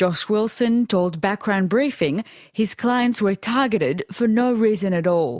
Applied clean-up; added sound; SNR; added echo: none; none; none; none.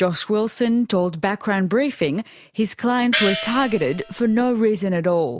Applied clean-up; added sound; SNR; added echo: none; Gong; 7 dB; none.